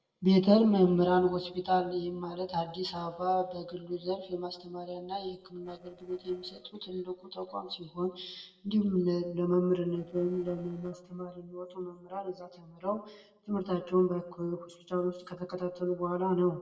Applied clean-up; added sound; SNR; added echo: neural separator model SepFormer DNS4.